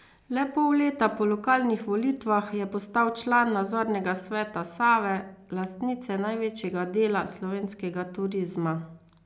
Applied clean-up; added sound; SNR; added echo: none; none; none; none.